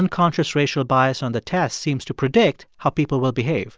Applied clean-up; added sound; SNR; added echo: none; none; none; none.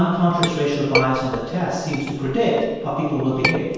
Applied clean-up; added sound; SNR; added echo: none; Chink, clink; 7 dB; reverberation time 1.2 s.